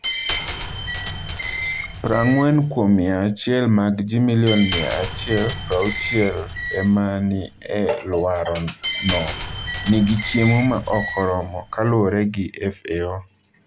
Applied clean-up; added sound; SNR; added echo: none; Glass; 8 dB; none.